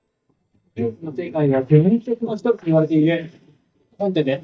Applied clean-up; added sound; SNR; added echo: neural mask model DeepFilterNet 3.